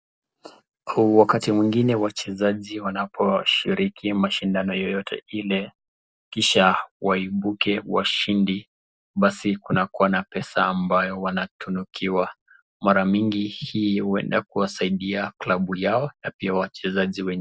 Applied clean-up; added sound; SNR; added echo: none; none; none; none.